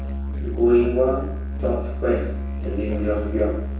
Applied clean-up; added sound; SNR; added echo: none; Musical instrument; 3 dB; reverberation time 0.7 s.